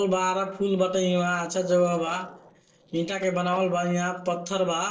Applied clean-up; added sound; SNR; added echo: neural separator model SepFormer DNS4.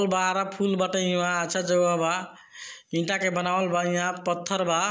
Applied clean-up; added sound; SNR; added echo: none; none; none; none.